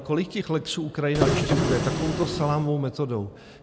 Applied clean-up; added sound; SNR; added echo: none; Printer; -2 dB; none.